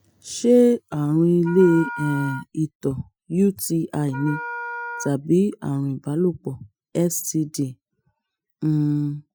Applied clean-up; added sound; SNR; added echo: classical method Wiener filter.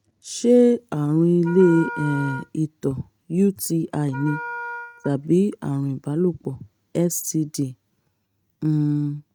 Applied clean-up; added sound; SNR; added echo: neural mask model RNNoise.